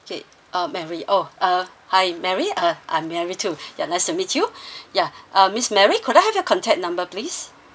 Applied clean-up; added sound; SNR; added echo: none; none; none; none.